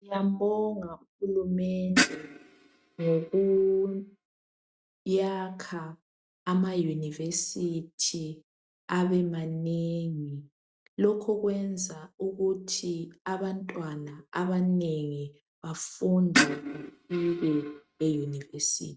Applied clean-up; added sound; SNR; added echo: neural mask model RNNoise.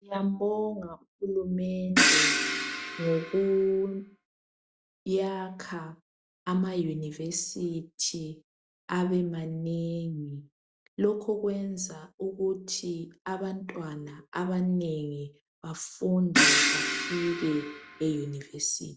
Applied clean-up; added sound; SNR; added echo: none; Crash cymbal; -4 dB; none.